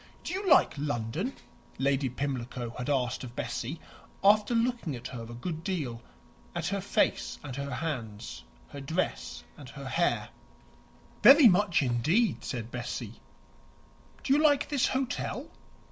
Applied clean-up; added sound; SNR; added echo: none; none; none; none.